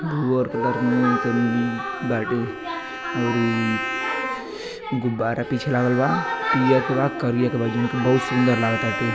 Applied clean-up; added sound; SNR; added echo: none; Bowed string instrument; 10 dB; none.